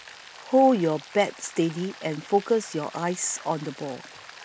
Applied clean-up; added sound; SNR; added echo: none; Rain; 19 dB; none.